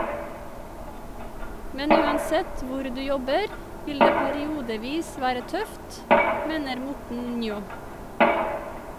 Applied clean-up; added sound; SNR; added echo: none; Mechanisms; -3 dB; none.